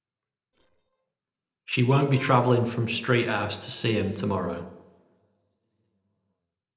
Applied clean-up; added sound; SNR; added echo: neural separator model SepFormer DNS4.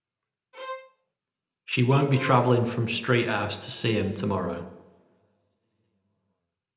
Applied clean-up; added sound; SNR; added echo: none; Bowed string instrument; 13 dB; reverberation time 0.8 s.